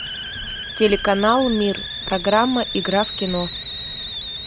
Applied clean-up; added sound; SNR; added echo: none; Hiss; 7 dB; none.